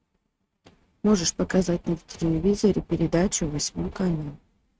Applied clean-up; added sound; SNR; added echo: neural mask model RNNoise.